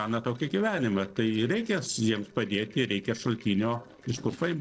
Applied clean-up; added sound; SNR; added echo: neural separator model SepFormer DNS4.